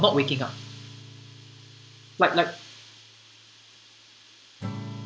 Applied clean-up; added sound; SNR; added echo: none; Acoustic guitar / Strum; 13 dB; none.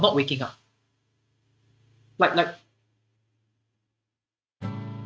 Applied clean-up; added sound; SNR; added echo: neural mask model RNNoise.